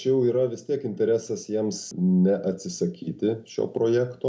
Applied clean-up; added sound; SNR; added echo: none; none; none; none.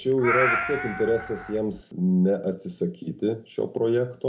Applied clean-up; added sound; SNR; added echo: none; Meow; 3 dB; none.